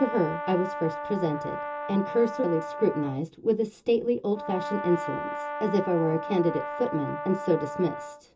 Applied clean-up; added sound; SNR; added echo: none; Brass instrument; 7 dB; reverberation time 0.2 s.